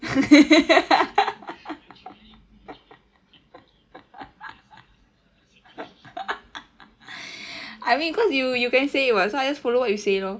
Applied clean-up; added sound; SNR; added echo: none; none; none; none.